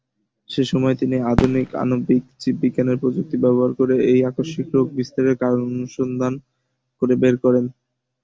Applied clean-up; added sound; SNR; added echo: none; Fireworks; 10 dB; none.